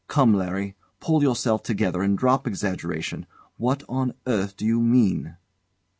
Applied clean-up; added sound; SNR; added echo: none; none; none; none.